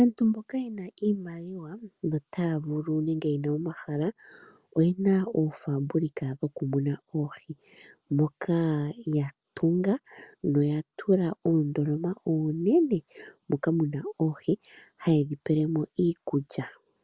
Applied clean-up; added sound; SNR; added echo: none; none; none; none.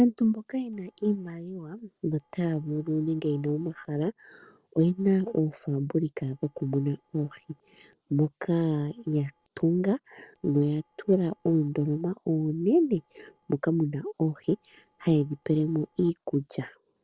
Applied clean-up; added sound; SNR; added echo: neural separator model SepFormer DNS4.